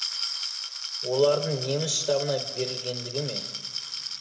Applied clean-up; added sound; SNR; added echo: none; Glass; 4 dB; reverberation time 3.0 s.